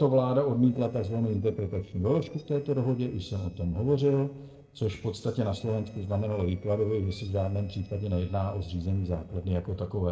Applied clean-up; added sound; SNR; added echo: neural separator model SepFormer DNS4.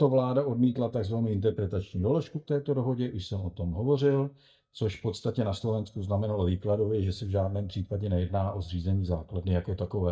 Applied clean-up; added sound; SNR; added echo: neural mask model DeepFilterNet 3.